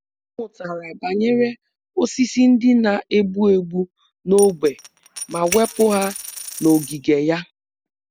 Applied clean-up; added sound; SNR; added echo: none; Shatter + Coin (dropping); 12 dB; none.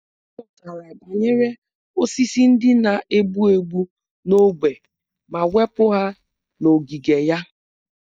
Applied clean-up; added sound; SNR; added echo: neural mask model DeepFilterNet 3.